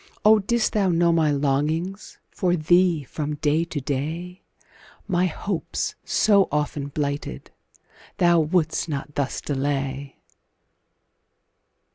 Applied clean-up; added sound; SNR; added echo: none; none; none; none.